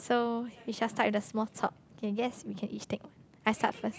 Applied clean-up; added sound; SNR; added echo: none; none; none; none.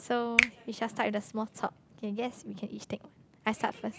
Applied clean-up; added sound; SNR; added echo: none; Finger snapping; 0 dB; none.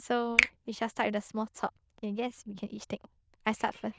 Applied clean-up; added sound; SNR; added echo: neural diffusion model UNIVERSE++.